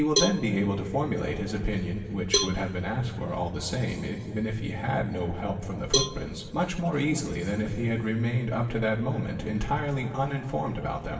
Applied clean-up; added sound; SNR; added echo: none; Cowbell; 6 dB; reverberation time 2.8 s.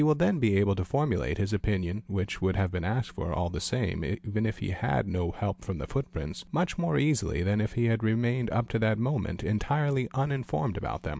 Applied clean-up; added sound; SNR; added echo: none; none; none; none.